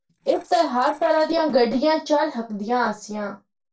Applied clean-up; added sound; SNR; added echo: neural separator model SepFormer DNS4.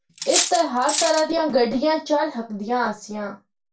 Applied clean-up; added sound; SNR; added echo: none; Cutlery, silverware; 3 dB; reverberation time 0.2 s.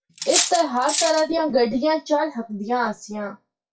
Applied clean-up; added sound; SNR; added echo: classical method WPE with log-MMSE.